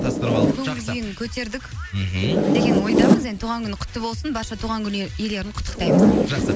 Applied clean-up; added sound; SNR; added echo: none; Zipper (clothing); -4 dB; none.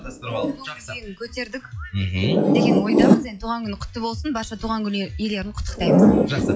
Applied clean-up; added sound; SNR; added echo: classical method log-MMSE.